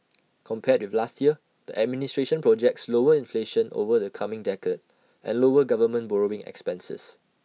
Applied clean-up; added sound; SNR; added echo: none; none; none; none.